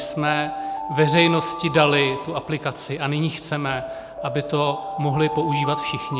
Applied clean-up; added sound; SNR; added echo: none; Alarm; 7 dB; none.